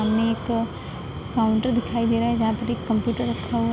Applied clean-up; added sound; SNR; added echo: none; none; none; none.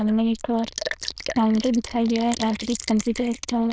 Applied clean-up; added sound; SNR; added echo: neural diffusion model UNIVERSE++.